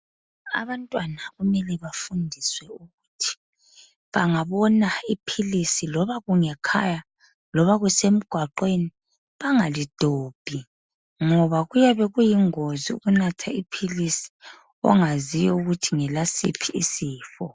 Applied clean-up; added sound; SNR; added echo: none; none; none; none.